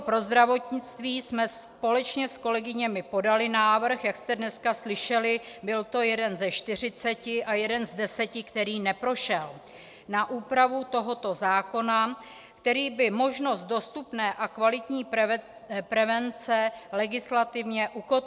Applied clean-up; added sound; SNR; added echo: none; none; none; none.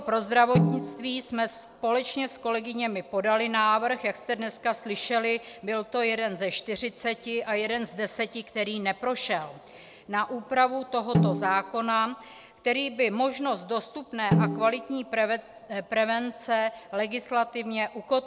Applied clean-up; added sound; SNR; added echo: none; Snare drum; 1 dB; none.